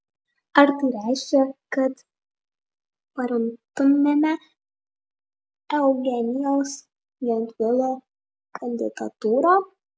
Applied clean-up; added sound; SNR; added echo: none; none; none; none.